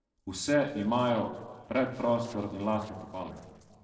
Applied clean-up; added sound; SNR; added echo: neural separator model SepFormer DNS4.